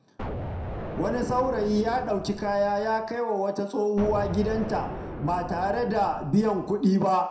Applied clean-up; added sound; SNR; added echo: none; Explosion; 10 dB; reverberation time 0.5 s.